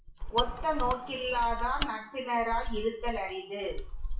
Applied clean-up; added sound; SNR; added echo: classical method WPE with log-MMSE.